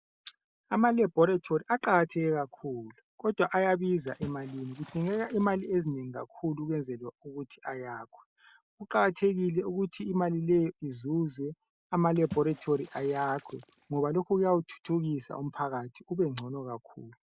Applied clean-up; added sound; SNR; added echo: none; Water / Splash, splatter; 17 dB; none.